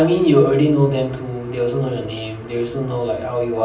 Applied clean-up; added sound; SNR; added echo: none; none; none; reverberation time 0.6 s.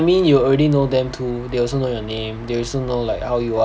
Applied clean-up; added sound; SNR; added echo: none; none; none; none.